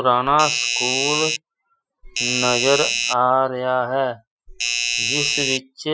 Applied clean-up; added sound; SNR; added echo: classical method Wiener filter.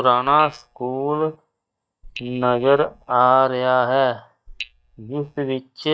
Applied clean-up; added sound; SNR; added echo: neural mask model DeepFilterNet 3.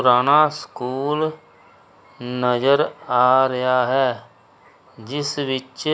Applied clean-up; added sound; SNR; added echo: none; none; none; none.